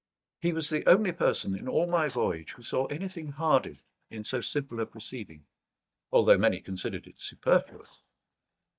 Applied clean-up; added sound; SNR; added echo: neural mask model DeepFilterNet 3.